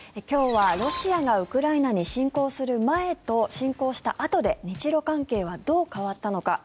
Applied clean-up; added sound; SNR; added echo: none; none; none; none.